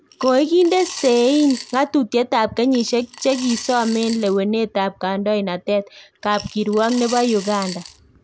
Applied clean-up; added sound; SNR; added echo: none; Coin (dropping) / Glass; 15 dB; none.